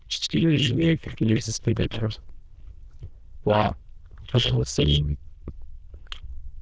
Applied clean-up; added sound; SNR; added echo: neural diffusion model UNIVERSE++.